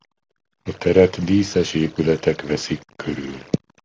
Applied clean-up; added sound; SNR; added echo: none; none; none; none.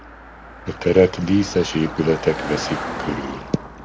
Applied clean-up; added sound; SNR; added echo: none; Car passing by; 10 dB; none.